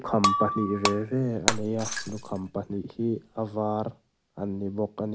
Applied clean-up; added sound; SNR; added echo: none; Shatter; 2 dB; none.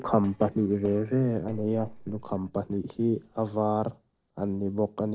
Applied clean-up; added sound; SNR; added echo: neural separator model SepFormer DNS4.